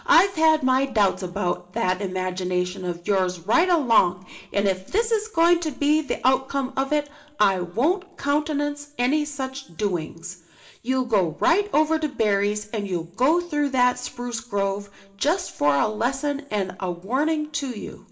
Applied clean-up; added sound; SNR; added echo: none; none; none; reverberation time 0.7 s.